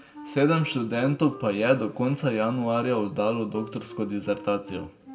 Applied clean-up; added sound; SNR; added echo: none; Wind instrument, woodwind instrument; 19 dB; reverberation time 0.7 s.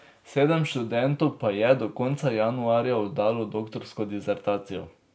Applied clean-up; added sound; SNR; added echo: none; none; none; none.